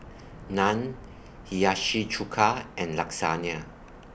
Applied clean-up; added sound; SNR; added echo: none; Thunder / Explosion; 20 dB; none.